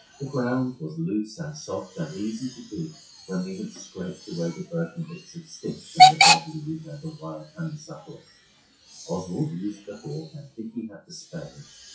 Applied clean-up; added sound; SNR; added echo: classical method WPE with log-MMSE.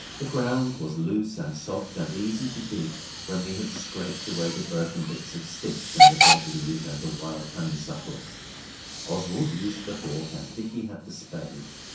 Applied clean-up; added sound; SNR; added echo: none; Hiss / Alarm / Train; -3 dB; reverberation time 0.6 s.